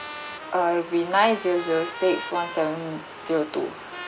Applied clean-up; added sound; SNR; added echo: none; Trumpet; 14 dB; none.